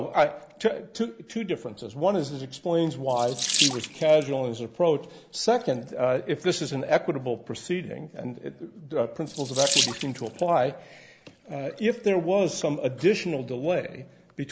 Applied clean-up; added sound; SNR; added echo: none; Sink (filling or washing) / Water tap, faucet; 9 dB; none.